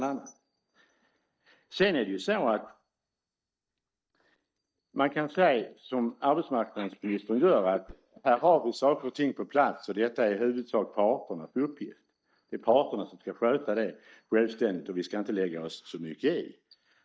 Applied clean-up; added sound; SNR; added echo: neural mask model DeepFilterNet 3.